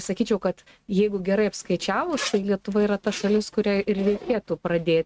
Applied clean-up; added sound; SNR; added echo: neural mask model RNNoise.